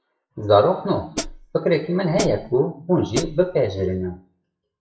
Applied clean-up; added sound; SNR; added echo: classical method WPE with log-MMSE.